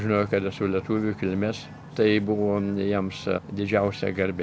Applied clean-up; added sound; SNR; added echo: none; none; none; none.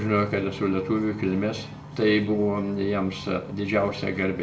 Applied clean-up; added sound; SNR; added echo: none; none; none; reverberation time 0.6 s.